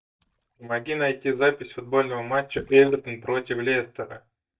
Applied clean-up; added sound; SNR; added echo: neural mask model DeepFilterNet 3.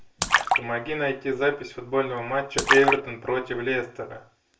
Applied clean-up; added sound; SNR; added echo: none; Splash, splatter; 2 dB; reverberation time 0.3 s.